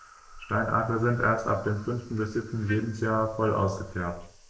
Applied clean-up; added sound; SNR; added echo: neural mask model Resemble Enhance denoiser.